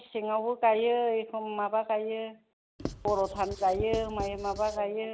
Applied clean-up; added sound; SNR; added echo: none; Writing; 10 dB; none.